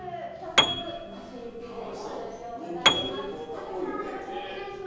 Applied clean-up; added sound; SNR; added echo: none; Piano; -5 dB; reverberation time 1.3 s.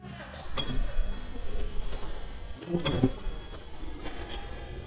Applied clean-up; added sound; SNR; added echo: neural mask model DeepFilterNet 3.